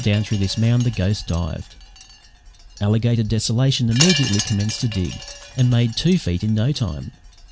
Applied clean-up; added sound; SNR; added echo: none; Wind chime; 11 dB; none.